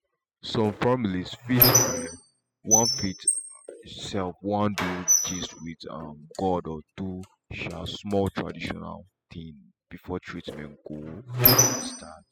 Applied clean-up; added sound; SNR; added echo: classical method spectral subtraction.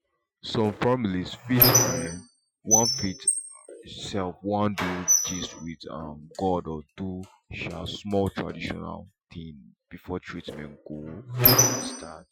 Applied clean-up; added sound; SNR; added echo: classical method Wiener filter.